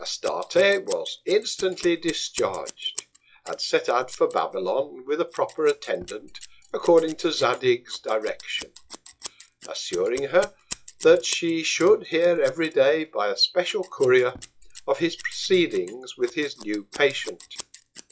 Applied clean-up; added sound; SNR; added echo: classical method log-MMSE.